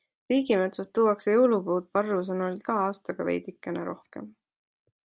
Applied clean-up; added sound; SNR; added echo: none; none; none; none.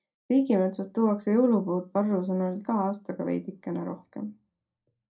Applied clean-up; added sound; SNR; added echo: none; none; none; reverberation time 0.2 s.